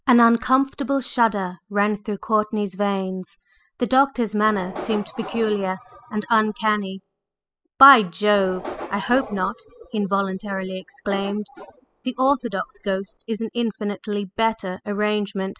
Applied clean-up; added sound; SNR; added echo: classical method spectral subtraction.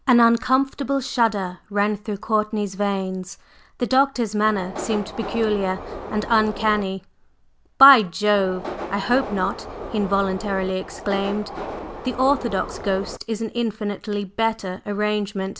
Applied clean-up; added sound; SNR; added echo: none; Subway, metro, underground; 10 dB; none.